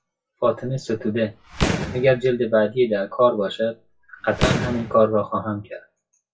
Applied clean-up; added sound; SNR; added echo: classical method WPE with log-MMSE.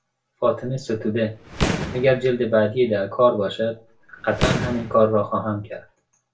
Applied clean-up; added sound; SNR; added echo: none; Fireworks; 7 dB; reverberation time 0.2 s.